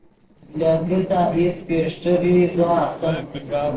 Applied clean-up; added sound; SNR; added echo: neural separator model SepFormer DNS4.